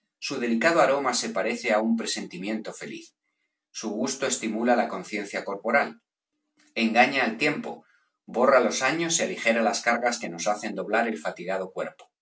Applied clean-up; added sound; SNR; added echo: none; none; none; none.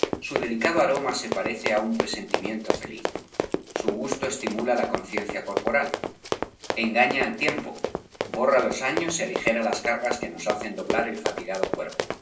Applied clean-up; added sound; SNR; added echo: none; Run; 3 dB; reverberation time 0.5 s.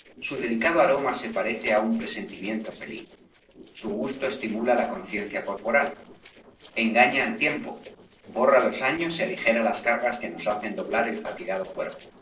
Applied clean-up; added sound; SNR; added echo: neural separator model SepFormer DNS4.